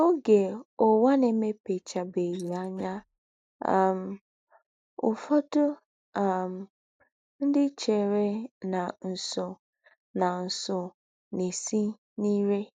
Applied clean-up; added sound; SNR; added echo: neural mask model Resemble Enhance denoiser.